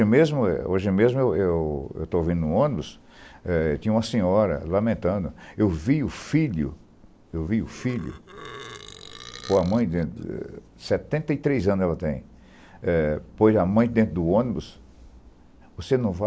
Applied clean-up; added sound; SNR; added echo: none; Burping, eructation; 20 dB; none.